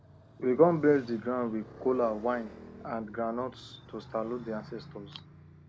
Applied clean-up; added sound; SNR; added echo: none; Motorcycle; 18 dB; none.